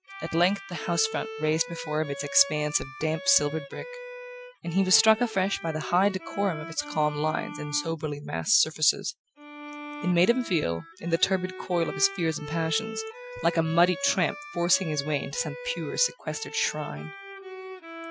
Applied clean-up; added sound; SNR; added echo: classical method Wiener filter.